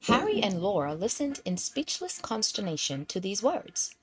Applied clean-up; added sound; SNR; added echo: neural mask model RNNoise.